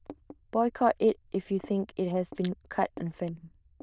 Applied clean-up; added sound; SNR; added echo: neural diffusion model UNIVERSE++.